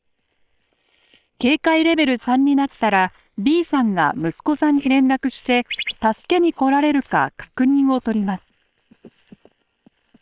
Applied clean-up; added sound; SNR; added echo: neural separator model SepFormer WHAM!.